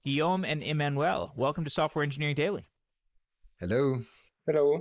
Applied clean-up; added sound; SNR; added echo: neural mask model Resemble Enhance denoiser.